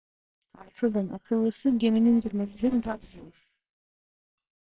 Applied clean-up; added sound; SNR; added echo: neural separator model SepFormer WHAMR!.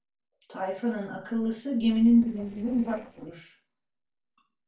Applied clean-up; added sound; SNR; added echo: neural separator model SepFormer DNS4.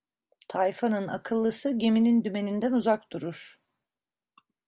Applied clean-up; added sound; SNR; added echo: none; none; none; none.